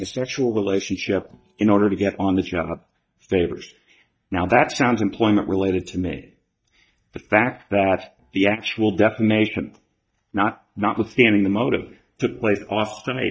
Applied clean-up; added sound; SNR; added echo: neural mask model DeepFilterNet 3.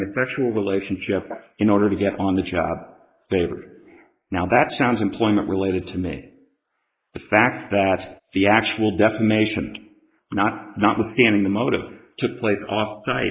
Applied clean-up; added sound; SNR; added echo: neural mask model Resemble Enhance denoiser.